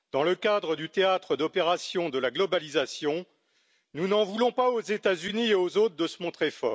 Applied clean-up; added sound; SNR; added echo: none; none; none; none.